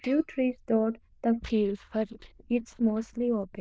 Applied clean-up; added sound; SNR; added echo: neural diffusion model UNIVERSE++.